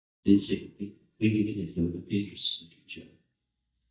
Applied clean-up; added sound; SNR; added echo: neural mask model DeepFilterNet 3.